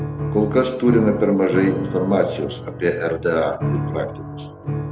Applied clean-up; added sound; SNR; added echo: none; Piano; 6 dB; none.